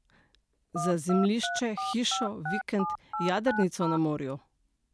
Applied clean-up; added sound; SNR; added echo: none; Telephone; 5 dB; none.